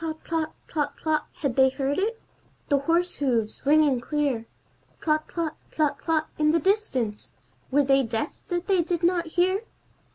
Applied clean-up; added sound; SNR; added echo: none; none; none; none.